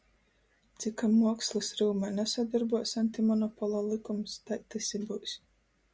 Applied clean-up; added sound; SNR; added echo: none; none; none; none.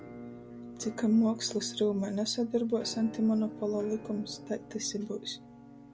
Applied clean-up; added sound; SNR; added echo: none; Musical instrument; 14 dB; none.